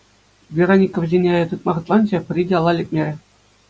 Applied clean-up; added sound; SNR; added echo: none; none; none; none.